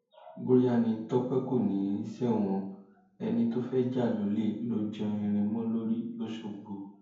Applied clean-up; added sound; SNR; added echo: none; none; none; reverberation time 0.9 s.